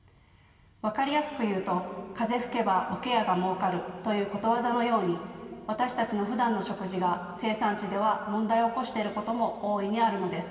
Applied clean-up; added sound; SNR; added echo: none; none; none; reverberation time 2.5 s.